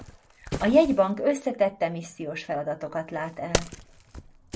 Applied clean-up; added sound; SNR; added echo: none; Wood; 10 dB; none.